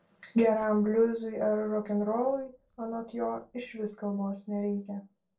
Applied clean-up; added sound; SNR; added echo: neural separator model SepFormer DNS4.